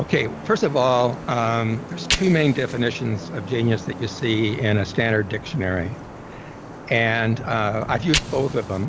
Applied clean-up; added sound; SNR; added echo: none; Fire + Traffic noise, roadway noise / Vehicle horn, car horn, honking; 10 dB; none.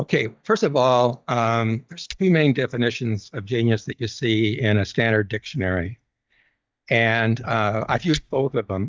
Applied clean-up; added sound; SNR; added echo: neural mask model DeepFilterNet 3.